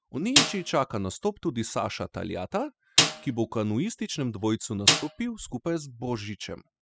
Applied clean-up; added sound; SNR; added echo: classical method spectral subtraction.